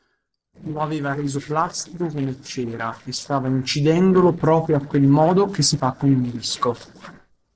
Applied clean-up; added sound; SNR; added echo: neural separator model SepFormer DNS4.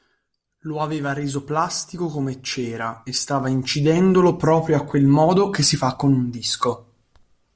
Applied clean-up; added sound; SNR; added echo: none; none; none; none.